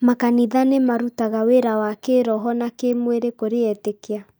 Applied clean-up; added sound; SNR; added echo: neural mask model DeepFilterNet 3.